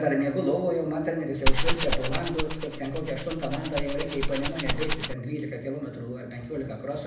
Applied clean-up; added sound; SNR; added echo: none; Rattle (instrument); -4 dB; reverberation time 0.7 s.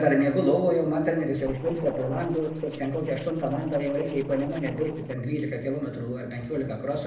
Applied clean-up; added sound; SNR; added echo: neural separator model SepFormer DNS4.